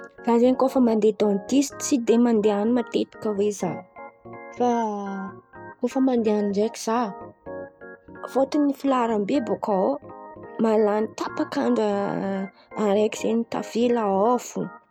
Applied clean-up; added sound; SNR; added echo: none; Organ; 18 dB; none.